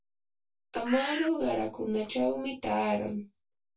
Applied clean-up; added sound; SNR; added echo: none; Bird; 6 dB; reverberation time 0.1 s.